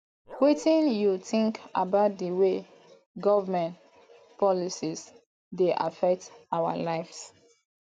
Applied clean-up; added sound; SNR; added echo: none; Bark; 15 dB; none.